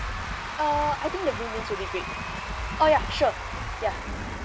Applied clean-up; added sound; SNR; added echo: none; Applause / Crowd / Cheering + Thunder; 4 dB; none.